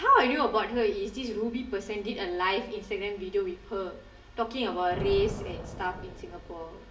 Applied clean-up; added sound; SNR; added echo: none; Thunder; 14 dB; reverberation time 0.5 s.